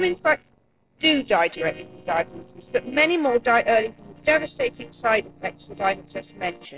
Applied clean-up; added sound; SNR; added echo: neural separator model SepFormer DNS4.